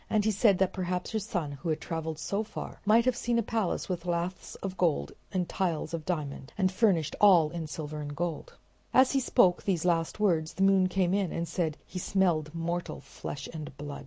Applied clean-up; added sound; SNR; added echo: none; none; none; none.